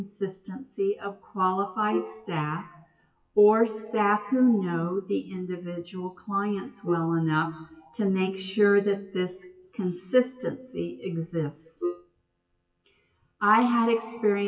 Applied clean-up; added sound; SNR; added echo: classical method WPE with log-MMSE.